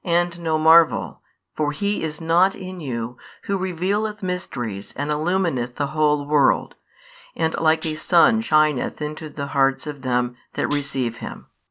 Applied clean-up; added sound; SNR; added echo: none; Tambourine; 2 dB; none.